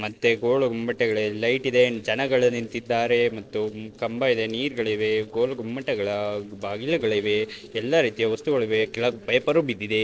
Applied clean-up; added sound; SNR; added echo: neural separator model SepFormer DNS4.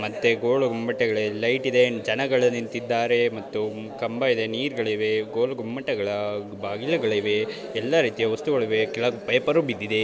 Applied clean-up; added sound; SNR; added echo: none; none; none; none.